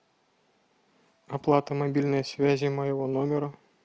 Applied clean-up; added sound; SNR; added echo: none; none; none; none.